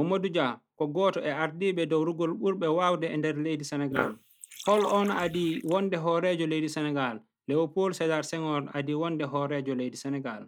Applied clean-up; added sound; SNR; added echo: neural mask model Resemble Enhance denoiser.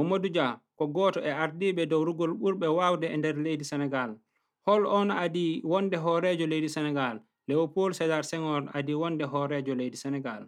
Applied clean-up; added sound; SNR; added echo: none; none; none; none.